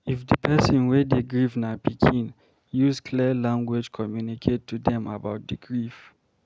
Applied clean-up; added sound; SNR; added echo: none; none; none; none.